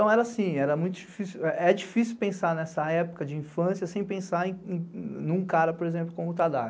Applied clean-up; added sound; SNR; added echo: none; none; none; none.